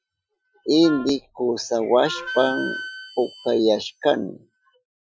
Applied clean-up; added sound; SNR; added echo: classical method Wiener filter.